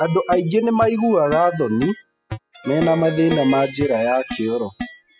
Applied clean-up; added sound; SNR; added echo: classical method spectral subtraction.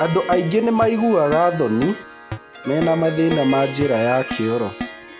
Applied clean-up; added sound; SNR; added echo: none; Harp + Keyboard (musical); 10 dB; none.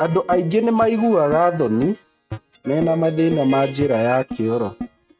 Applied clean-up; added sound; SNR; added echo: neural mask model RNNoise.